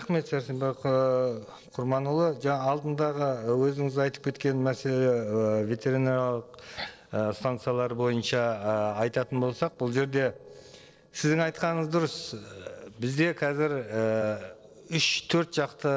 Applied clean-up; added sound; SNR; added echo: neural separator model SepFormer DNS4.